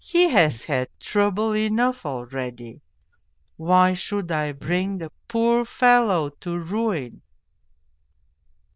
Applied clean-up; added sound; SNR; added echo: neural diffusion model UNIVERSE++.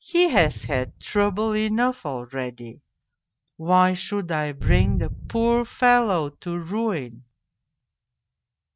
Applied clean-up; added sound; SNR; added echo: neural mask model RNNoise.